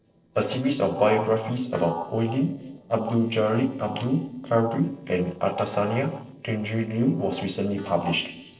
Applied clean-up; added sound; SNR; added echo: neural separator model SepFormer DNS4.